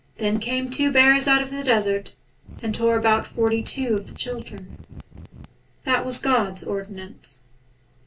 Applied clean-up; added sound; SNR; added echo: none; Mechanisms; 16 dB; reverberation time 0.1 s.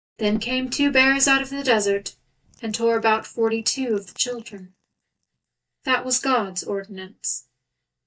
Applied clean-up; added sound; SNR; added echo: neural mask model DeepFilterNet 3.